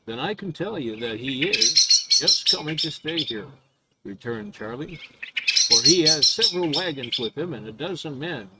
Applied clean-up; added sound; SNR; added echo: neural mask model RNNoise.